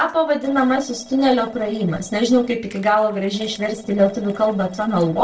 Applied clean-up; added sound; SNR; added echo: neural separator model SepFormer DNS4.